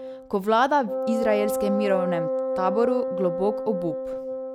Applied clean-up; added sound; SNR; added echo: none; Wind instrument, woodwind instrument; 3 dB; none.